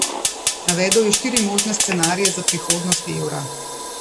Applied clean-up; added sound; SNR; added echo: none; Fire; 0 dB; none.